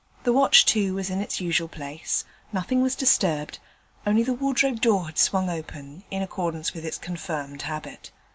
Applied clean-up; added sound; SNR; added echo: none; none; none; none.